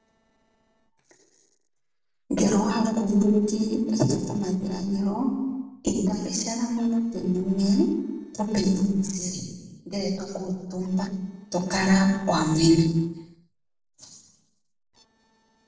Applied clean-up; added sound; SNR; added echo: neural separator model SepFormer DNS4.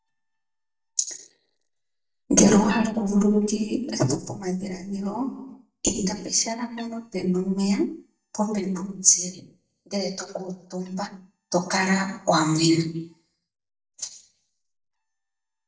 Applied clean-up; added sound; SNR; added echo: neural mask model DeepFilterNet 3.